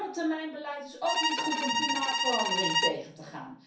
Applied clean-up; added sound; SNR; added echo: none; Bowed string instrument; -4 dB; reverberation time 0.6 s.